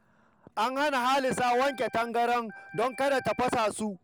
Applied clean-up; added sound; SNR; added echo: none; Organ; 16 dB; none.